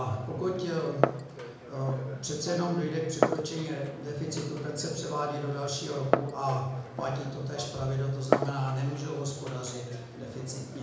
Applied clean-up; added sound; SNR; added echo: none; Glass; 3 dB; reverberation time 0.8 s.